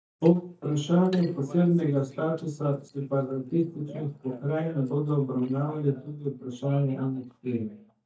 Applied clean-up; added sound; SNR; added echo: neural mask model DeepFilterNet 3.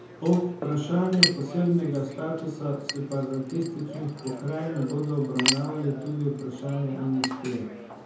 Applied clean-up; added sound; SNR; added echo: none; Chink, clink; 6 dB; reverberation time 0.7 s.